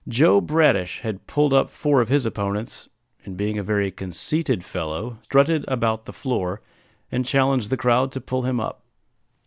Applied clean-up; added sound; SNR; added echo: none; none; none; none.